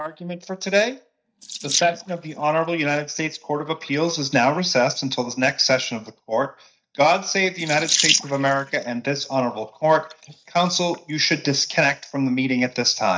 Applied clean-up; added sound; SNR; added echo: neural mask model DeepFilterNet 3.